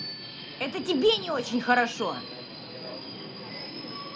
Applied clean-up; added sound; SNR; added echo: none; Bicycle bell + Subway, metro, underground; 9 dB; none.